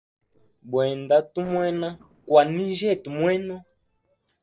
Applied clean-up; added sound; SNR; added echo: neural separator model SepFormer DNS4.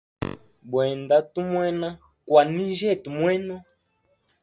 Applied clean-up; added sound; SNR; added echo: none; none; none; none.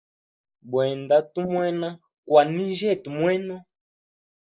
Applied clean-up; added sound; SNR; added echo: neural mask model Resemble Enhance denoiser.